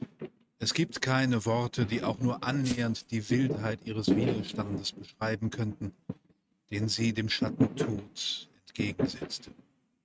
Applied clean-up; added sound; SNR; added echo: neural mask model RNNoise.